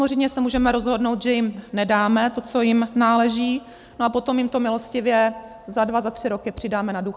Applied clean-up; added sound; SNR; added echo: none; none; none; none.